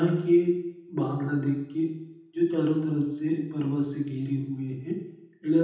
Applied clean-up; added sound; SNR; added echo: none; none; none; reverberation time 0.8 s.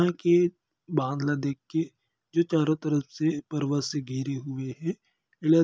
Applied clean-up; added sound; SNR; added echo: none; none; none; none.